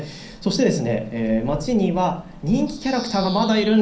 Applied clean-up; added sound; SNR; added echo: none; Bird vocalization, bird call, bird song; 16 dB; reverberation time 0.6 s.